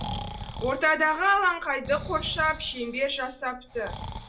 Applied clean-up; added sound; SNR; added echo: none; Breathing; 11 dB; reverberation time 0.2 s.